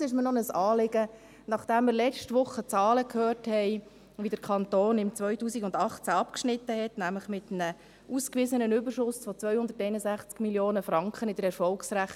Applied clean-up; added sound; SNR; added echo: none; none; none; none.